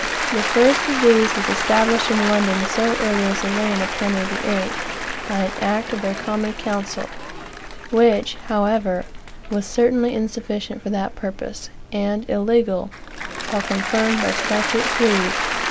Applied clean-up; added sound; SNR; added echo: none; Applause / Cheering; 5 dB; none.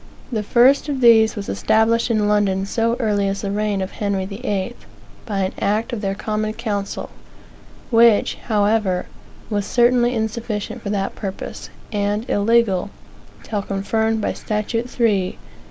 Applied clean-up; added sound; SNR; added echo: none; none; none; none.